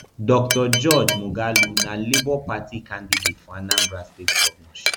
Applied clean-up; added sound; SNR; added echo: none; Glass; 0 dB; none.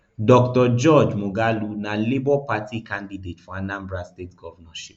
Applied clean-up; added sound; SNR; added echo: none; none; none; none.